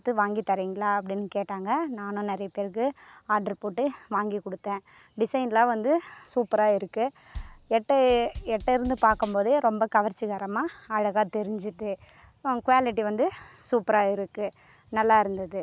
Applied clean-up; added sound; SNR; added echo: none; Bass drum / Snare drum / Drum kit; 15 dB; none.